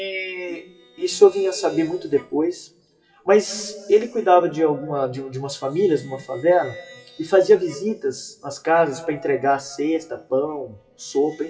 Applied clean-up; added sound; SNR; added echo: classical method WPE with log-MMSE.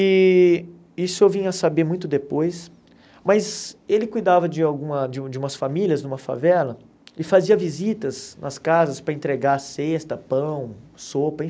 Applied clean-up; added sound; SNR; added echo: none; none; none; none.